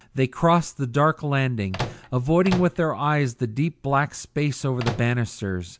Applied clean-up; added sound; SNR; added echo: none; Microwave oven; 9 dB; none.